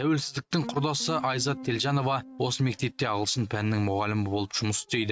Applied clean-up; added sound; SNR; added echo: neural mask model RNNoise.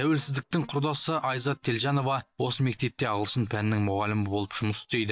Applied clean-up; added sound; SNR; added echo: neural mask model DeepFilterNet 3.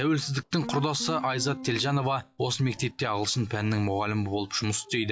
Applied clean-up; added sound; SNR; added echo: classical method log-MMSE.